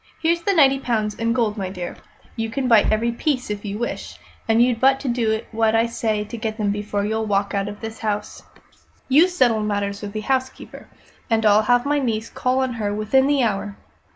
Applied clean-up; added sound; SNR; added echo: none; none; none; none.